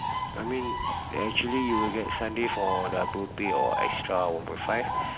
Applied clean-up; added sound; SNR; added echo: none; Bird; 2 dB; none.